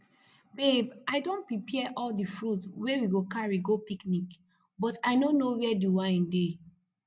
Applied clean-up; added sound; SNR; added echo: none; none; none; none.